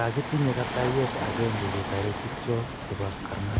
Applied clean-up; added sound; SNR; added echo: none; Waves, surf; 4 dB; none.